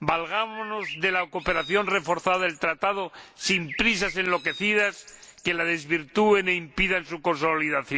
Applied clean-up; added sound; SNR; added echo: none; Bird; 15 dB; none.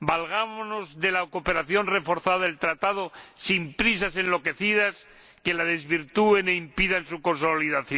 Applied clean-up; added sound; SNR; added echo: none; none; none; none.